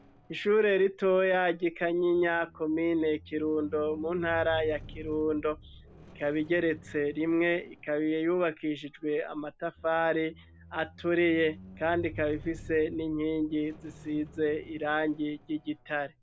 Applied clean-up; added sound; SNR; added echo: none; Squeak; 19 dB; none.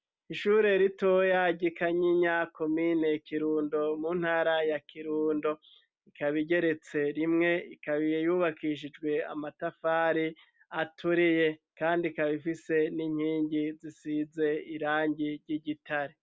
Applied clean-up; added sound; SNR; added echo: none; none; none; none.